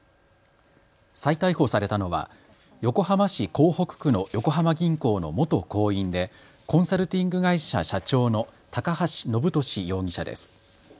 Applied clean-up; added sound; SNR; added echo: none; none; none; none.